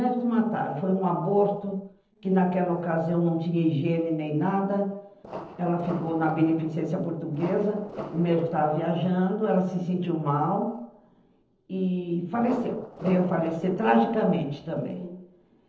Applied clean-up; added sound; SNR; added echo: neural separator model SepFormer DNS4.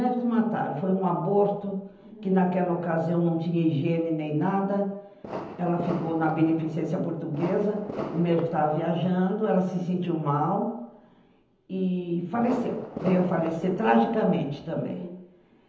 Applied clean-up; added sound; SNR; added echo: none; Fireworks; 11 dB; reverberation time 0.9 s.